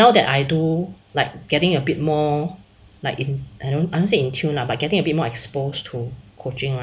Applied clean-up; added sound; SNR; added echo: none; none; none; none.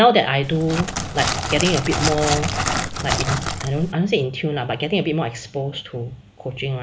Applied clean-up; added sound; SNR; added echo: none; Crackle; 2 dB; none.